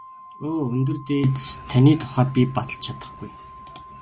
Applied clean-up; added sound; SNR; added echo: none; Organ; 20 dB; none.